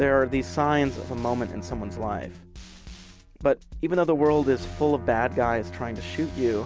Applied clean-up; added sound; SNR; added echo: none; Bowed string instrument; 13 dB; none.